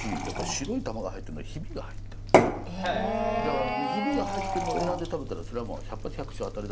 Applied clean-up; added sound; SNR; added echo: none; Fill (with liquid) / Glass / Water; 0 dB; none.